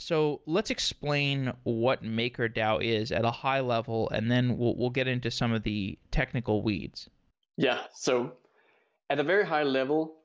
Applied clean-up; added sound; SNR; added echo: none; none; none; none.